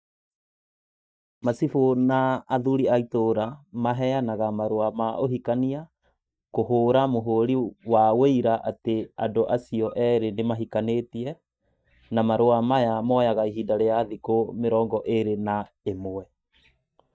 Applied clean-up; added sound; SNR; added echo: neural mask model DeepFilterNet 3.